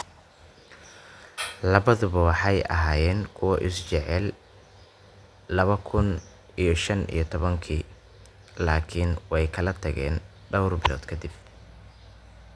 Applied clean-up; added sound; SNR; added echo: none; none; none; none.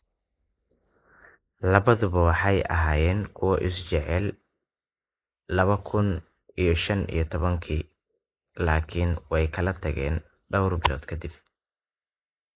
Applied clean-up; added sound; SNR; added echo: neural mask model Resemble Enhance denoiser.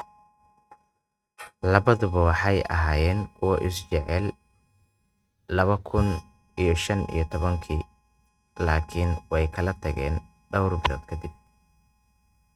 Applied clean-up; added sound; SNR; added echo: neural mask model RNNoise.